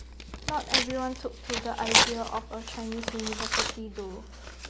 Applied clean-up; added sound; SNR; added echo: none; Tearing; -4 dB; none.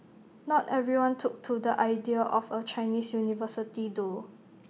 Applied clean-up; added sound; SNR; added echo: none; none; none; none.